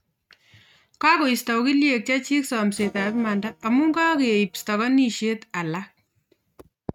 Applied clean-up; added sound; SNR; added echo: neural mask model RNNoise.